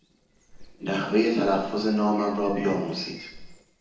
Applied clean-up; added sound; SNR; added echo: neural separator model SepFormer DNS4.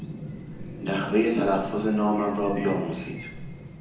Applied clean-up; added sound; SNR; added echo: none; Chirp, tweet; 11 dB; reverberation time 0.9 s.